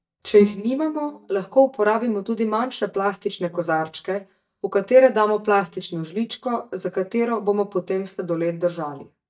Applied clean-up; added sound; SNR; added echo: neural mask model DeepFilterNet 3.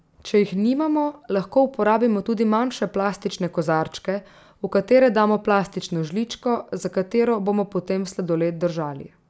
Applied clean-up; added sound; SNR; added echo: none; none; none; none.